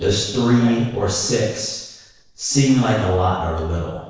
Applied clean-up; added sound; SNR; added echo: neural separator model SepFormer DNS4.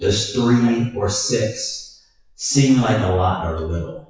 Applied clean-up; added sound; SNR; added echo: classical method WPE with log-MMSE.